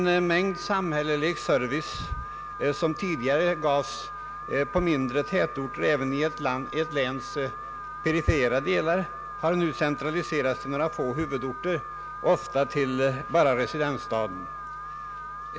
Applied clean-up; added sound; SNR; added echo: none; Alarm; 10 dB; none.